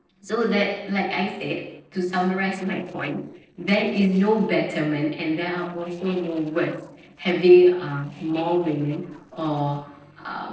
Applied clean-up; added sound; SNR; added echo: neural separator model SepFormer DNS4.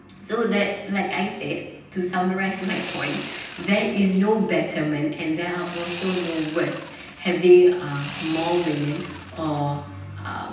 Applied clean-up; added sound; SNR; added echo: none; Sawing; 12 dB; reverberation time 0.9 s.